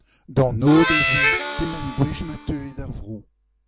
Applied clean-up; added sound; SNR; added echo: none; Harmonica; 2 dB; none.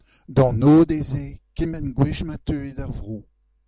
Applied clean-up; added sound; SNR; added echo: none; none; none; none.